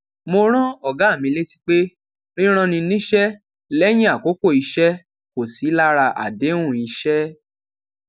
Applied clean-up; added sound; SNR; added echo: none; none; none; none.